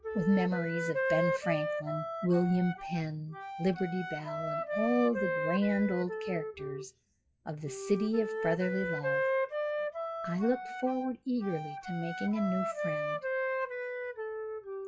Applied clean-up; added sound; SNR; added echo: classical method WPE with log-MMSE.